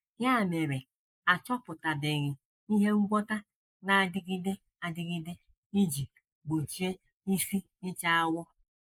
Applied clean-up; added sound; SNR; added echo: neural mask model Resemble Enhance denoiser.